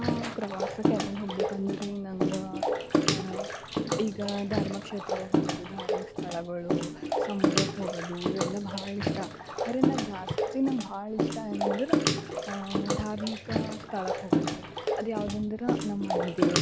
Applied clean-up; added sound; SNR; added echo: none; Bathtub (filling or washing) / Water / Splash, splatter; -4 dB; none.